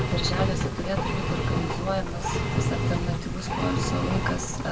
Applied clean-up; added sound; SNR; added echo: none; Engine; -4 dB; reverberation time 1.7 s.